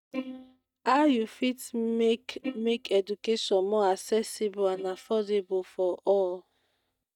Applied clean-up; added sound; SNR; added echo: neural mask model DeepFilterNet 3.